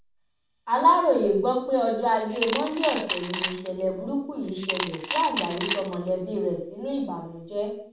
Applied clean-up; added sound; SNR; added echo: none; Coin (dropping) / Glass; 6 dB; reverberation time 0.5 s.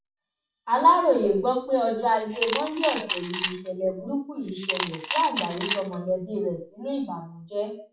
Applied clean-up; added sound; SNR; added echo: classical method WPE with log-MMSE.